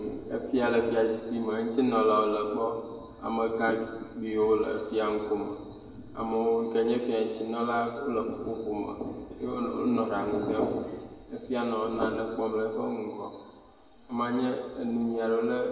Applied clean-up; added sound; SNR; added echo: none; none; none; reverberation time 1.1 s.